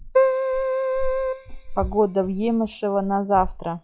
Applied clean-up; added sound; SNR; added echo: classical method log-MMSE.